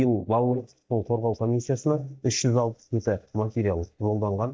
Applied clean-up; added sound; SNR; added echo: neural mask model DeepFilterNet 3.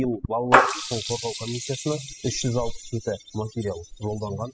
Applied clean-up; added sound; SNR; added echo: classical method spectral subtraction.